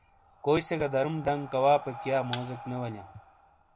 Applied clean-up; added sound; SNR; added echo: none; Breathing + Thump, thud; 15 dB; none.